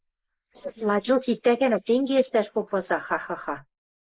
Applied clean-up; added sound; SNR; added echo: neural mask model Resemble Enhance denoiser.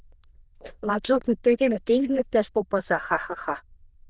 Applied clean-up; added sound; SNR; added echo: neural diffusion model UNIVERSE++.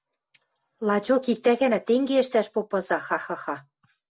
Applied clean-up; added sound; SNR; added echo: none; none; none; none.